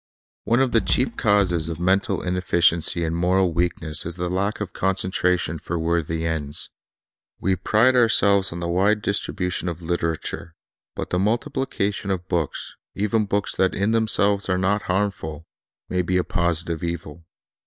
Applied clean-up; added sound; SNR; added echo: neural mask model DeepFilterNet 3.